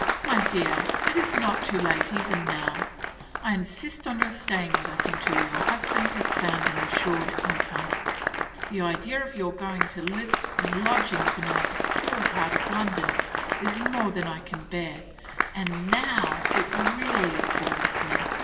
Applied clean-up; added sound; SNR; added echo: none; Applause; -3 dB; reverberation time 2.1 s.